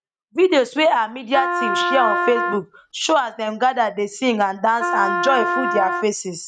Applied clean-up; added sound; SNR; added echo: neural mask model RNNoise.